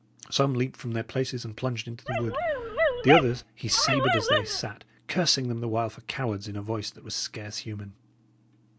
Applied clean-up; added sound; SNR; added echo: none; Dog; -2 dB; none.